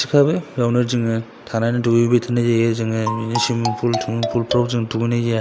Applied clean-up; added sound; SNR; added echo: none; Marimba, xylophone; 8 dB; none.